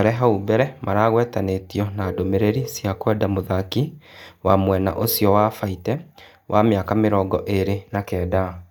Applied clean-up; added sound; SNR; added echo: neural mask model DeepFilterNet 3.